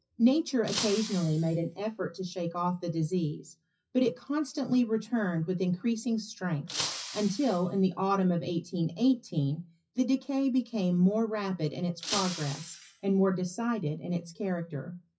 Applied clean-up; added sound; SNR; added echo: classical method WPE with log-MMSE.